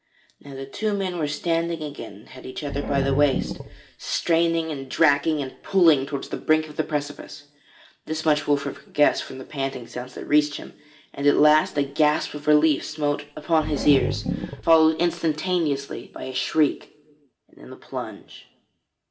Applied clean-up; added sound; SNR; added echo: none; Growling; 7 dB; reverberation time 0.5 s.